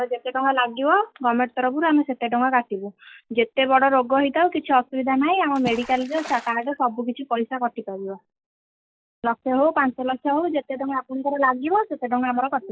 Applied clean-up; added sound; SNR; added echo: classical method log-MMSE.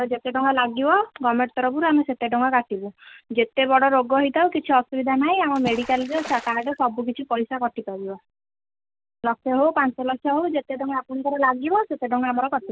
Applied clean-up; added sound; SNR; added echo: none; Water / Splash, splatter; 15 dB; none.